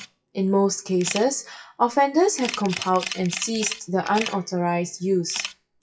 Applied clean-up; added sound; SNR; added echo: classical method WPE with log-MMSE.